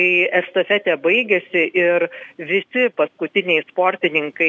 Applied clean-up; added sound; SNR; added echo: none; none; none; none.